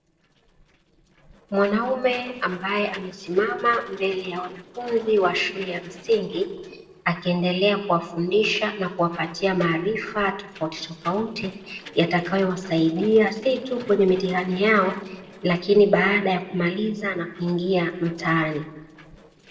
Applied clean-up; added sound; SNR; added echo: neural separator model SepFormer DNS4.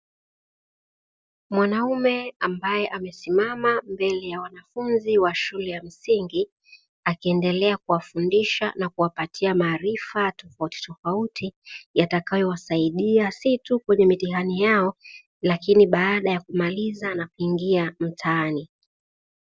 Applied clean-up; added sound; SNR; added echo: none; none; none; none.